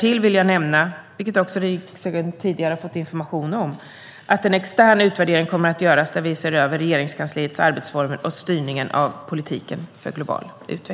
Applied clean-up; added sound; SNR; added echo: none; none; none; none.